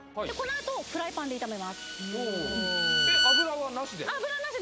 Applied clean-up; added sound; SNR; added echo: none; Bowed string instrument; -4 dB; none.